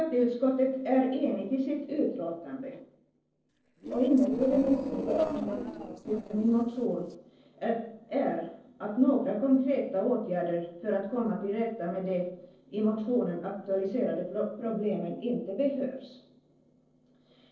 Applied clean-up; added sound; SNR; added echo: neural separator model SepFormer DNS4.